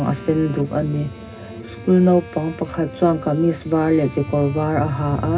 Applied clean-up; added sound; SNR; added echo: none; Bowed string instrument; 20 dB; reverberation time 0.4 s.